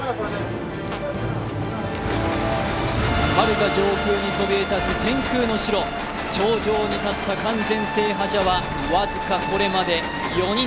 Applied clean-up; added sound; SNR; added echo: none; Thunder + Fart; 18 dB; none.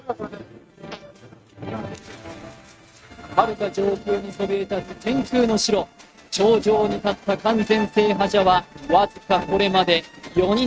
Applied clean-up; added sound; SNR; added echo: neural mask model RNNoise.